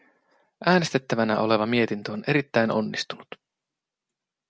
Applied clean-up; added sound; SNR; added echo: none; none; none; none.